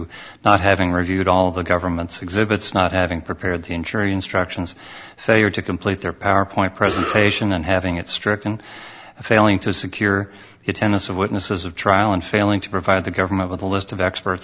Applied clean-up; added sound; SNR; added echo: none; none; none; none.